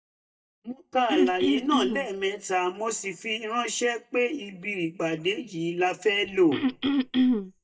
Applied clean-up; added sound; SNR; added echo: neural mask model DeepFilterNet 3.